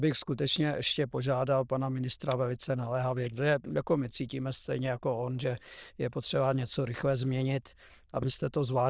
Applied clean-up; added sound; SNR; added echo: neural diffusion model UNIVERSE++.